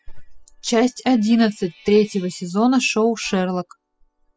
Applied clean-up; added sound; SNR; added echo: classical method spectral subtraction.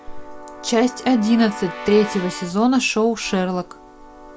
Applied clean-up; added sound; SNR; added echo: none; Keyboard (musical) / Brass instrument; 15 dB; none.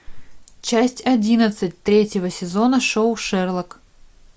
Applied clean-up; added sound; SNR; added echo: none; none; none; none.